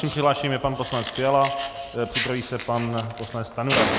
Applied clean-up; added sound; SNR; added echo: none; Fire; 6 dB; none.